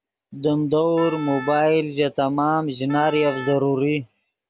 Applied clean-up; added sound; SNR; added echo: none; Wind instrument, woodwind instrument; 15 dB; none.